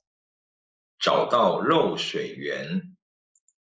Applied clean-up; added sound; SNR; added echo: neural mask model Resemble Enhance denoiser.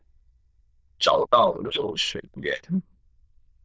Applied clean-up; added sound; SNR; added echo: neural diffusion model UNIVERSE++.